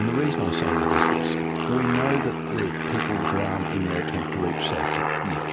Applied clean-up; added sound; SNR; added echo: none; Aircraft; -3 dB; none.